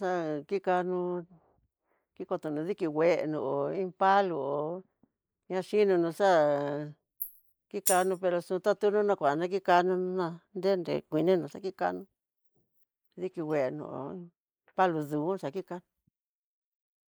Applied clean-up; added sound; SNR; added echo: neural mask model Resemble Enhance denoiser.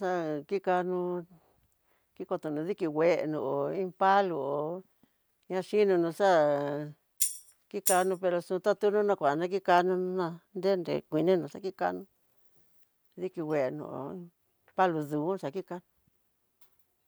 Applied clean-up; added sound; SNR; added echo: none; Tambourine; 3 dB; none.